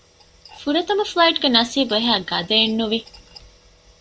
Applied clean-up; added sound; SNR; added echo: none; none; none; none.